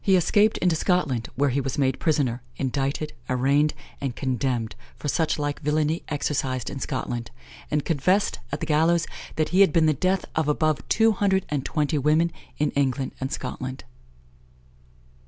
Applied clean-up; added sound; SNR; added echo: none; none; none; none.